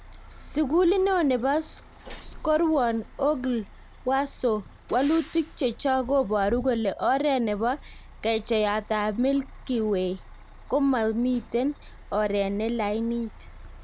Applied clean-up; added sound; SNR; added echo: none; Truck; 18 dB; none.